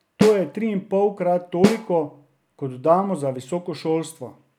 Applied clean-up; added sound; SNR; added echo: none; Snare drum; 5 dB; none.